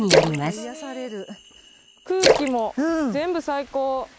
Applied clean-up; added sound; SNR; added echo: none; Splash, splatter; 0 dB; none.